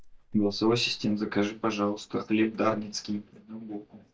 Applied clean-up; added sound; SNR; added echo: neural mask model DeepFilterNet 3.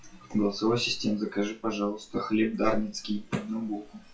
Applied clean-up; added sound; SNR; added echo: classical method WPE with log-MMSE.